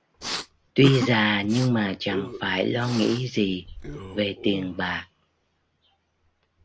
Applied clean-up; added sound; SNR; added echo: none; Respiratory sounds; 11 dB; none.